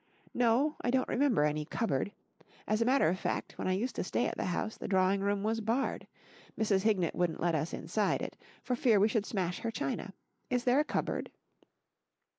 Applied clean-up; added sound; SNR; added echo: neural mask model Resemble Enhance denoiser.